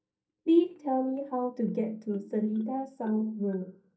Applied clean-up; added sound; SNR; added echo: neural mask model DeepFilterNet 3.